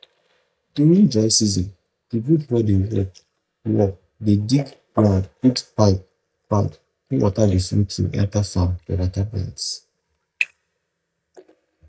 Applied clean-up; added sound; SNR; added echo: neural mask model DeepFilterNet 3.